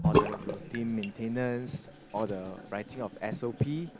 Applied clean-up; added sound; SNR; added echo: none; Bathtub (filling or washing) / Sink (filling or washing); 0 dB; none.